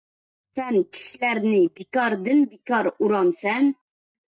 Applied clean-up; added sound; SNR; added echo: neural mask model DeepFilterNet 3.